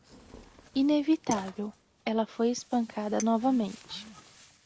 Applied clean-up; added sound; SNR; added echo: none; Tearing + Chink, clink; 19 dB; none.